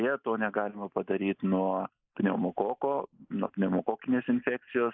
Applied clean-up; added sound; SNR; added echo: neural mask model Resemble Enhance denoiser.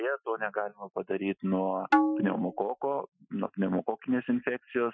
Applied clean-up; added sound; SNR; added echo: classical method Wiener filter.